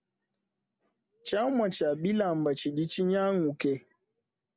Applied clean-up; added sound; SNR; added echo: none; none; none; none.